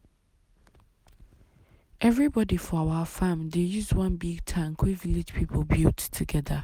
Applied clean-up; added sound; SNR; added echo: none; none; none; none.